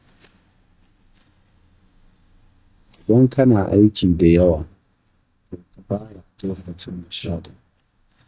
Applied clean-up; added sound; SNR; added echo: neural mask model DeepFilterNet 3.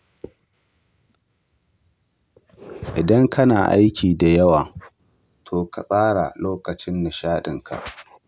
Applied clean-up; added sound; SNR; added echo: none; none; none; none.